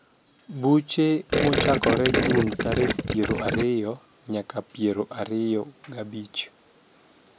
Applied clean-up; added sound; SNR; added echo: none; Gurgling; -2 dB; none.